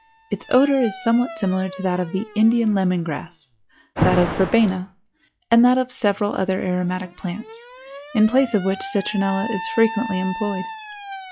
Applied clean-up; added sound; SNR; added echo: classical method log-MMSE.